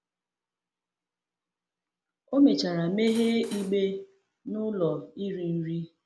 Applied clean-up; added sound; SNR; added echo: none; Cutlery, silverware; 17 dB; none.